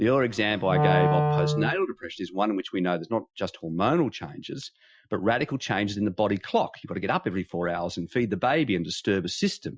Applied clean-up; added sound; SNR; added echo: classical method Wiener filter.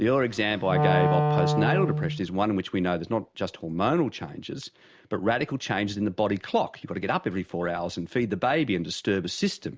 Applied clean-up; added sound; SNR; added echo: none; Wind instrument, woodwind instrument; -1 dB; none.